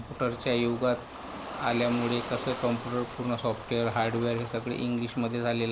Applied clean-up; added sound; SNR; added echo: none; Ocean; 11 dB; none.